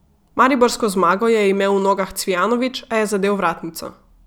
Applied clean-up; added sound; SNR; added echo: none; none; none; none.